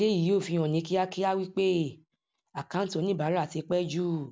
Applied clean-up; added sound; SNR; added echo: none; none; none; none.